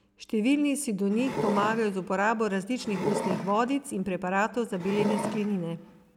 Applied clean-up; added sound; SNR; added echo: none; Wood; 7 dB; none.